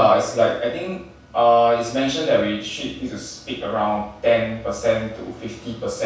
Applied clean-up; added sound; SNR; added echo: none; none; none; reverberation time 0.7 s.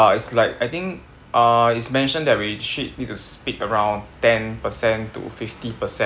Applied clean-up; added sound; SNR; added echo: none; none; none; none.